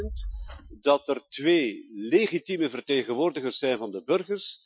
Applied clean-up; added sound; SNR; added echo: classical method Wiener filter.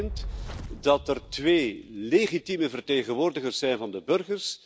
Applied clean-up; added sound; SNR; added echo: none; Fire; 14 dB; none.